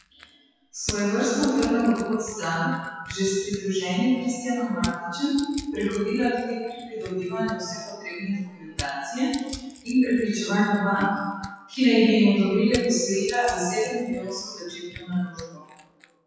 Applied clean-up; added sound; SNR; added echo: classical method WPE with log-MMSE.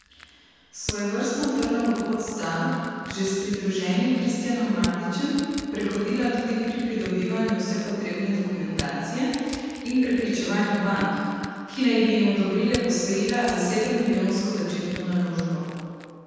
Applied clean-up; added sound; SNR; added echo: none; Crushing; 17 dB; reverberation time 2.1 s.